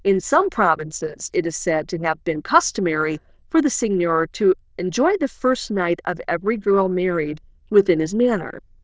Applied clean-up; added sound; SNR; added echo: neural diffusion model UNIVERSE++.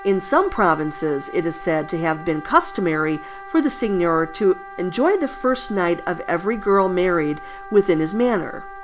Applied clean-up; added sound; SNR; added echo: none; Wind instrument, woodwind instrument; 16 dB; none.